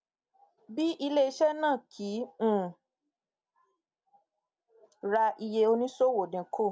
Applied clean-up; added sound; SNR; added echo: none; none; none; none.